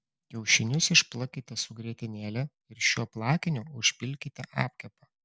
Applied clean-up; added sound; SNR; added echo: none; none; none; none.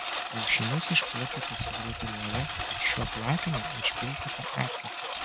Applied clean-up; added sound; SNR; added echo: none; Engine; 1 dB; none.